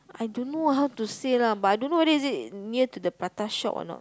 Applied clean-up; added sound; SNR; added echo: none; none; none; none.